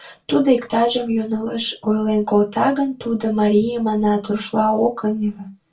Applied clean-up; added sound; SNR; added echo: none; none; none; reverberation time 0.2 s.